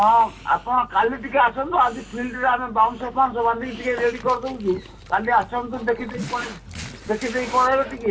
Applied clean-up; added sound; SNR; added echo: none; Dog; 16 dB; reverberation time 0.2 s.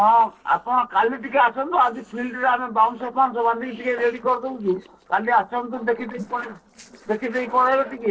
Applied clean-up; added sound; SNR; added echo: neural separator model SepFormer DNS4.